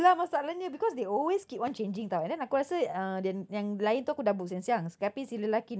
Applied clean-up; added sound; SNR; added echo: none; none; none; none.